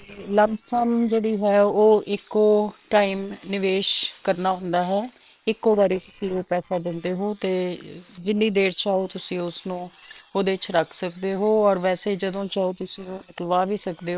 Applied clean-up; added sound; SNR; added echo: neural separator model SepFormer WHAM!.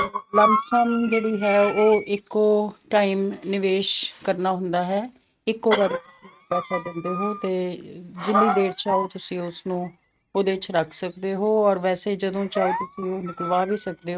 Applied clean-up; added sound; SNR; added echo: neural mask model RNNoise.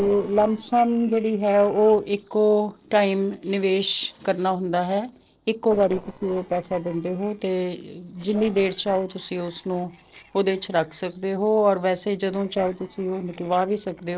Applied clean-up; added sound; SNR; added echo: neural separator model SepFormer DNS4.